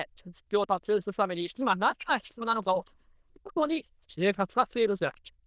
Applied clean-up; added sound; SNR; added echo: neural diffusion model UNIVERSE++.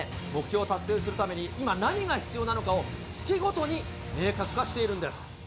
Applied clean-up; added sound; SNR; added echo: none; none; none; none.